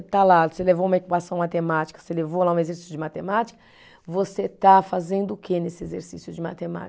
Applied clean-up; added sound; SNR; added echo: none; none; none; none.